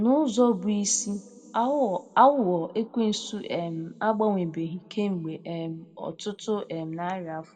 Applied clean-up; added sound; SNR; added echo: none; none; none; reverberation time 1.0 s.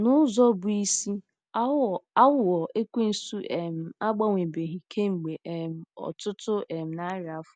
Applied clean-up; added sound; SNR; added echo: none; none; none; none.